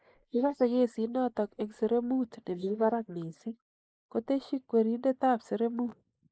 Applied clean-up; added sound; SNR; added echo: neural mask model Resemble Enhance denoiser.